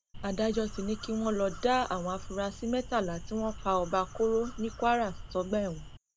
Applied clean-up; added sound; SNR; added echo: none; Crow; 12 dB; none.